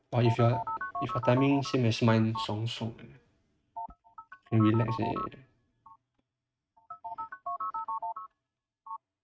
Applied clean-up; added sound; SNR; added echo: neural mask model RNNoise.